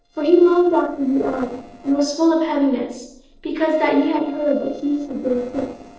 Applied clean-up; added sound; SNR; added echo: neural separator model SepFormer DNS4.